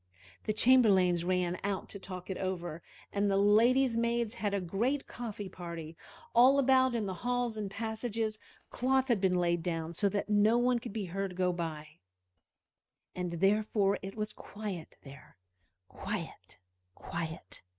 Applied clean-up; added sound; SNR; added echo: neural mask model RNNoise.